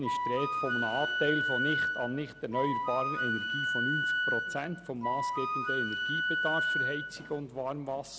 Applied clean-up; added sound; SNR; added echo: none; Wind instrument, woodwind instrument; -3 dB; none.